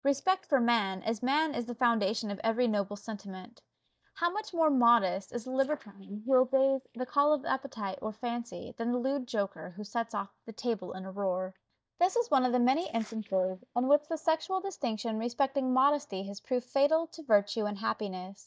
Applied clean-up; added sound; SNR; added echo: neural mask model DeepFilterNet 3.